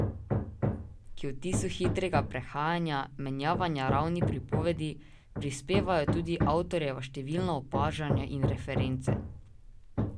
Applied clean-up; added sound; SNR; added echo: none; Hammer; 1 dB; none.